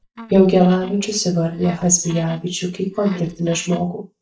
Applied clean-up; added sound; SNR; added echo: neural mask model DeepFilterNet 3.